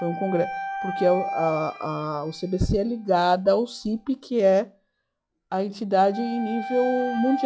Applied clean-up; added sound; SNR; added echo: classical method log-MMSE.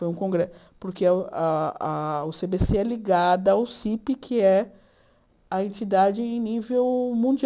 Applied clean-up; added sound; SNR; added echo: none; none; none; none.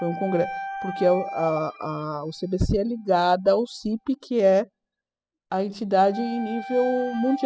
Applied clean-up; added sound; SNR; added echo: classical method spectral subtraction.